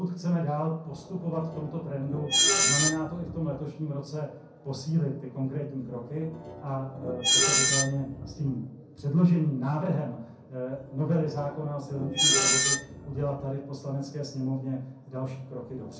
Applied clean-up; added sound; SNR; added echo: none; Screech; 0 dB; reverberation time 0.6 s.